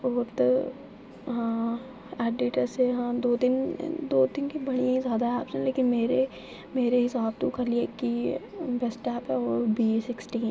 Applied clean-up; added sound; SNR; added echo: none; none; none; none.